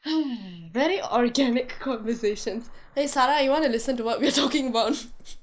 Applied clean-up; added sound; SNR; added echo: neural mask model Resemble Enhance denoiser.